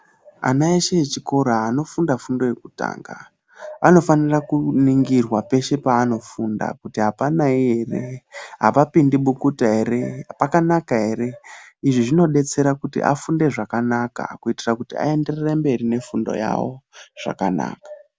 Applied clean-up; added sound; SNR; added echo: none; none; none; none.